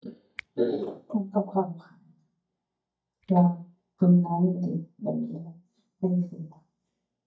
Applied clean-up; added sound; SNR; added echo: neural mask model DeepFilterNet 3.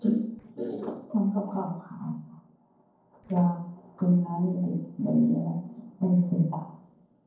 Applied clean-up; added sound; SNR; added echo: neural separator model SepFormer DNS4.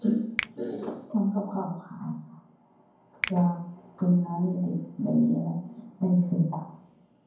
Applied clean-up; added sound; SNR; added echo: none; Finger snapping; 13 dB; reverberation time 0.9 s.